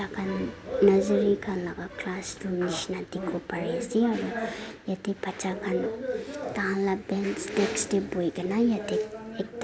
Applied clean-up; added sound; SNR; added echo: none; none; none; none.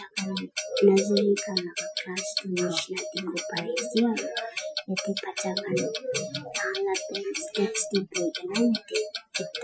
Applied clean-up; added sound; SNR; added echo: classical method Wiener filter.